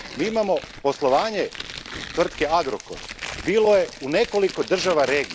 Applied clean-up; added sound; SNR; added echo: none; Tearing; 13 dB; none.